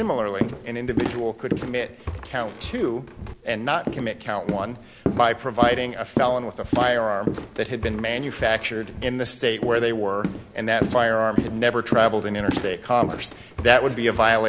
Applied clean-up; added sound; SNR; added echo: none; Walk, footsteps; 7 dB; none.